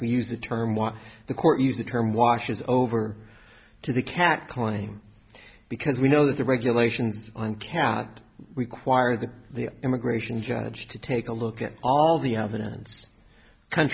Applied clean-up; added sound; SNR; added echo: none; none; none; none.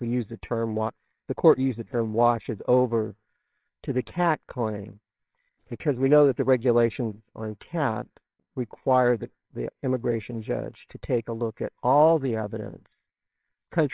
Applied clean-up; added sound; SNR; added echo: neural separator model SepFormer WHAMR!.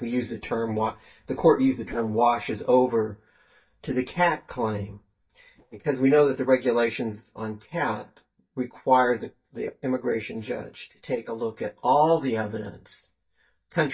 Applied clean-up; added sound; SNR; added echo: neural mask model DeepFilterNet 3.